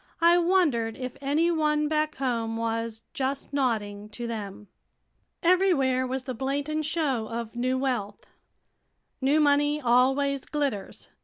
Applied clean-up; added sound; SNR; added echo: none; none; none; none.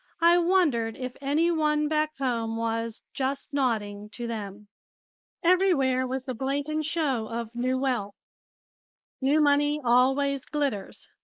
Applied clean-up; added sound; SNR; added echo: neural mask model Resemble Enhance denoiser.